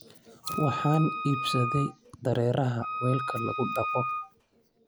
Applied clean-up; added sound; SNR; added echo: none; Wind instrument, woodwind instrument; 5 dB; none.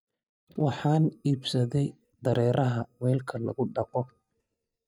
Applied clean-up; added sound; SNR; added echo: neural mask model DeepFilterNet 3.